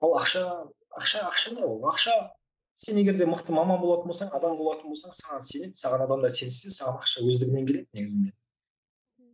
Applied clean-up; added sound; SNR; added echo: neural mask model Resemble Enhance denoiser.